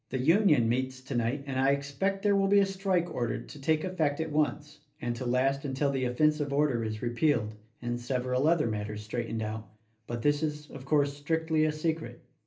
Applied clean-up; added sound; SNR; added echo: none; none; none; reverberation time 0.3 s.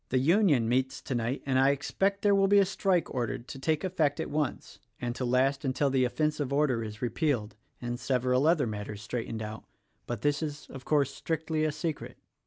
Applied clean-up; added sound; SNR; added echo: none; none; none; none.